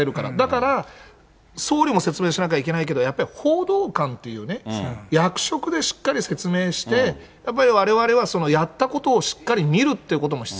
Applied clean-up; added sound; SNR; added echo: none; none; none; none.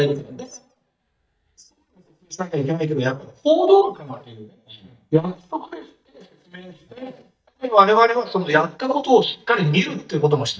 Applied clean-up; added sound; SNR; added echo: neural mask model DeepFilterNet 3.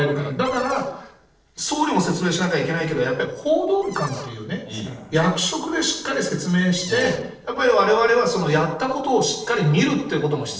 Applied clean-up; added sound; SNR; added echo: neural separator model SepFormer DNS4.